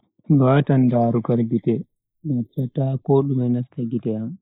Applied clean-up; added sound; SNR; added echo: neural mask model Resemble Enhance denoiser.